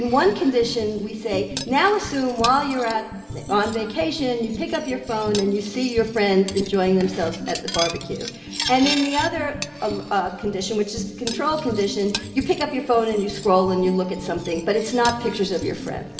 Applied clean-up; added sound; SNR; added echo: none; Cutlery, silverware; 13 dB; reverberation time 2.3 s.